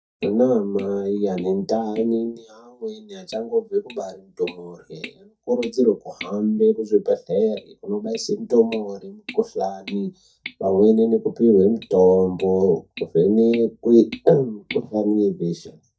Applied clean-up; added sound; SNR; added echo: neural mask model DeepFilterNet 3.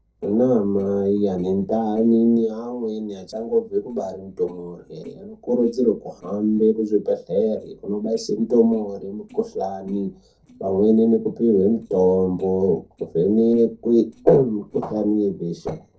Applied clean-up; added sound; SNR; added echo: neural separator model SepFormer DNS4.